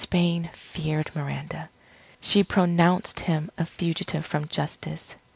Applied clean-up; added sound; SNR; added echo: none; none; none; none.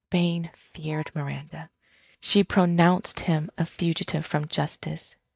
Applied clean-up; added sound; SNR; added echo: neural mask model DeepFilterNet 3.